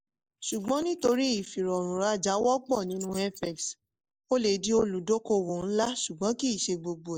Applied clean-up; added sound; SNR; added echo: neural mask model Resemble Enhance denoiser.